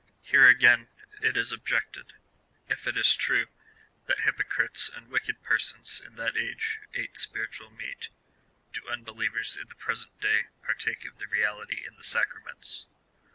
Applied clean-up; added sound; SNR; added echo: none; none; none; none.